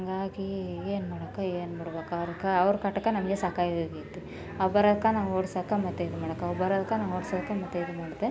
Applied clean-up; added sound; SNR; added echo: none; Car passing by; 13 dB; none.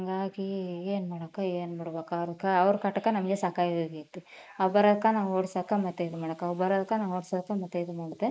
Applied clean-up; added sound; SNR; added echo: neural mask model Resemble Enhance denoiser.